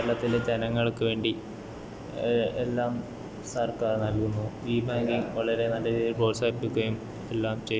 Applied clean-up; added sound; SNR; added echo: none; none; none; none.